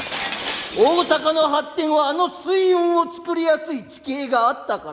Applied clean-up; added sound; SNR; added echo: none; Shatter; 11 dB; reverberation time 1.4 s.